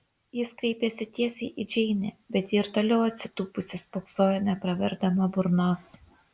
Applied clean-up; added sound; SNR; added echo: none; none; none; none.